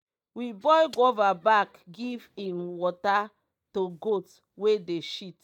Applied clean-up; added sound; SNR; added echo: neural mask model DeepFilterNet 3.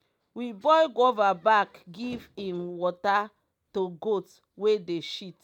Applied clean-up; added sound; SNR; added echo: none; none; none; none.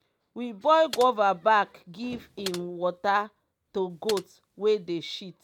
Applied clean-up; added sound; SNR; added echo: none; Computer keyboard; 16 dB; none.